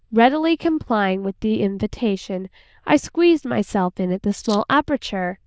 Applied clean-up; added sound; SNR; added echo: neural diffusion model UNIVERSE++.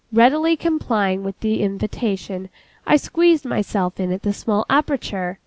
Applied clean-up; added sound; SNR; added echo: none; none; none; none.